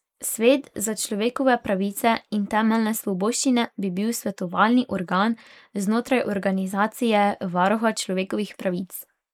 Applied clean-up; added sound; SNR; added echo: neural mask model Resemble Enhance denoiser.